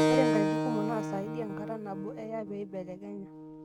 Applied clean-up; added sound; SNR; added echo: neural mask model RNNoise.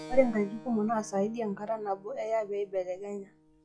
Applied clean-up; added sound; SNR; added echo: classical method log-MMSE.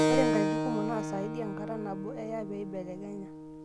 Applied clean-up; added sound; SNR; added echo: none; Keyboard (musical); -3 dB; none.